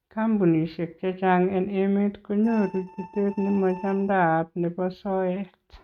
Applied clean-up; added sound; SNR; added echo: neural mask model RNNoise.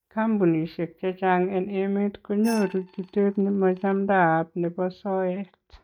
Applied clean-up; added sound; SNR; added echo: neural mask model DeepFilterNet 3.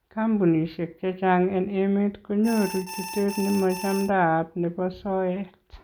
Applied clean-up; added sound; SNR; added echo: none; Alarm; 11 dB; none.